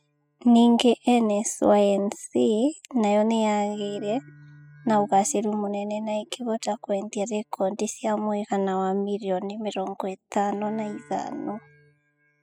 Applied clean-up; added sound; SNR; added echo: classical method spectral subtraction.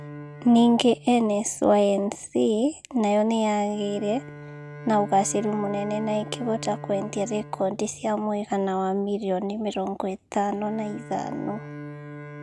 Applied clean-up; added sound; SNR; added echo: none; Bowed string instrument; 17 dB; none.